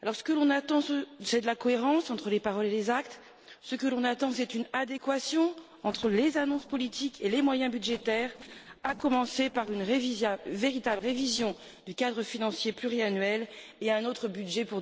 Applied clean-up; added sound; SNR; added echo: neural separator model SepFormer DNS4.